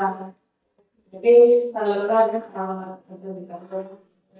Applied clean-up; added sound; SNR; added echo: neural mask model DeepFilterNet 3.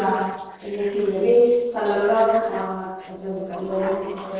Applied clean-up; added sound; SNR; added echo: neural separator model SepFormer DNS4.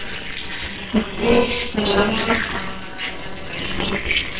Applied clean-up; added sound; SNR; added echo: neural separator model SepFormer WHAMR!.